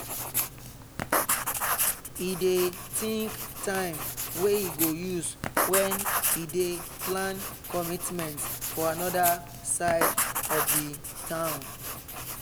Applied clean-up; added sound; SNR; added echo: none; Writing; 0 dB; none.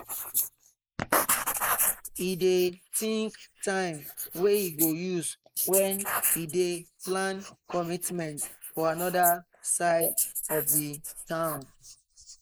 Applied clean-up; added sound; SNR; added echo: neural mask model Resemble Enhance denoiser.